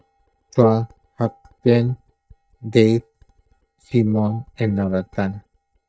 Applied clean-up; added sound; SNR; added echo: neural mask model DeepFilterNet 3.